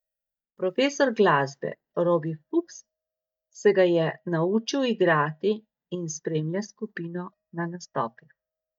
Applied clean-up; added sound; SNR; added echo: neural mask model DeepFilterNet 3.